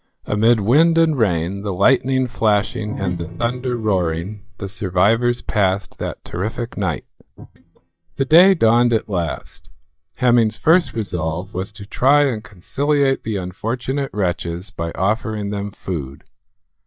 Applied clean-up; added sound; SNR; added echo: neural mask model DeepFilterNet 3.